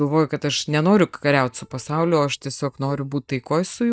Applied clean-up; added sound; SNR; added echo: neural mask model DeepFilterNet 3.